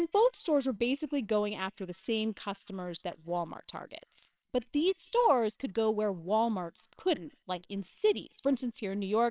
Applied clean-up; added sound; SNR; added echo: neural separator model SepFormer WHAMR!.